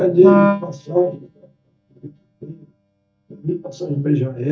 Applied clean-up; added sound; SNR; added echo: neural mask model DeepFilterNet 3.